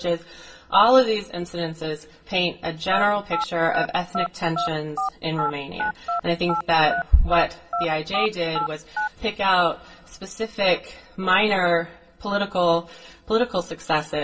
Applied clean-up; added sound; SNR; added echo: none; Telephone; 5 dB; reverberation time 0.2 s.